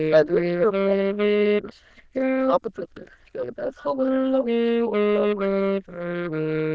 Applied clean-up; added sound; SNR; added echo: neural diffusion model UNIVERSE++.